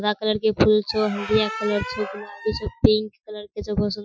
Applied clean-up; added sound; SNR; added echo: classical method Wiener filter.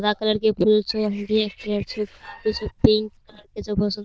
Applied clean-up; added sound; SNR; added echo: neural diffusion model UNIVERSE++.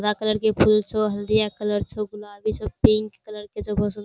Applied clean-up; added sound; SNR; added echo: none; none; none; none.